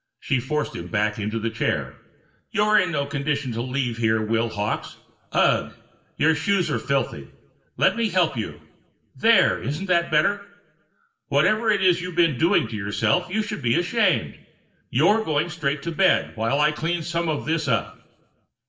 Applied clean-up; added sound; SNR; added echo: none; none; none; reverberation time 0.6 s.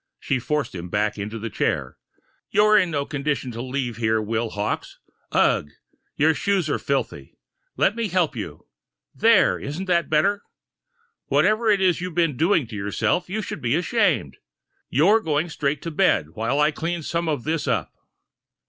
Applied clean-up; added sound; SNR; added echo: none; none; none; none.